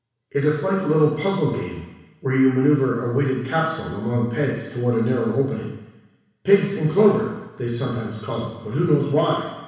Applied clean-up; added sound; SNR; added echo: none; none; none; reverberation time 1.1 s.